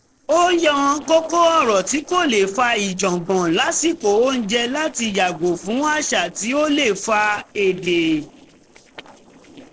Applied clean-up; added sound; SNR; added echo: neural separator model SepFormer DNS4.